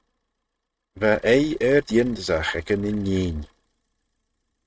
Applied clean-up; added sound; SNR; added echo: neural mask model RNNoise.